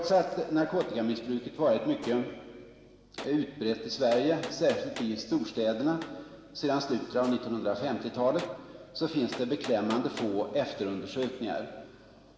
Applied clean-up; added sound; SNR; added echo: none; Gunshot, gunfire; 18 dB; reverberation time 2.8 s.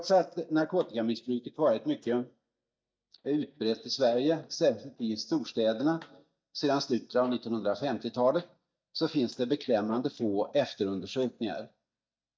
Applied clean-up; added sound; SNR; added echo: neural mask model DeepFilterNet 3.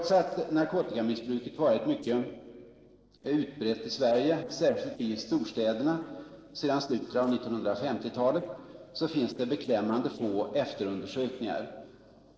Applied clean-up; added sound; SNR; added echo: neural separator model SepFormer DNS4.